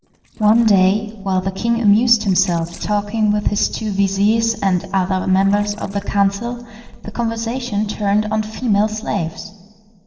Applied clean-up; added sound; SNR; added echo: neural separator model SepFormer DNS4.